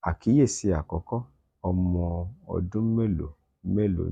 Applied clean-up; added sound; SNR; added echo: none; none; none; none.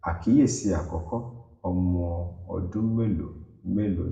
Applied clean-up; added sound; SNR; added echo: none; none; none; reverberation time 0.7 s.